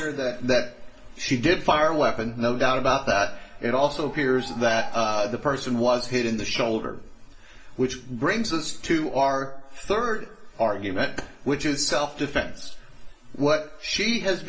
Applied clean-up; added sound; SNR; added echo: none; Animal; 16 dB; reverberation time 0.4 s.